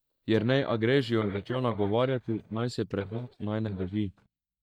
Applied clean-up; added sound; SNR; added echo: neural mask model DeepFilterNet 3.